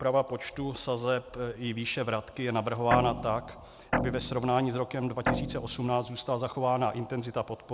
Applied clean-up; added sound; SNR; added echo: none; Guitar; 3 dB; none.